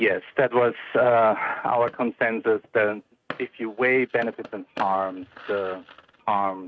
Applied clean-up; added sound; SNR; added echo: neural mask model RNNoise.